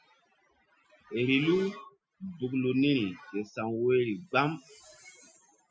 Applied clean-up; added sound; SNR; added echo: classical method Wiener filter.